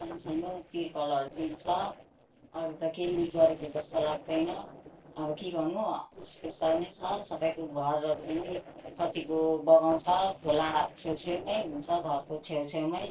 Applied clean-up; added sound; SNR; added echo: neural separator model SepFormer DNS4.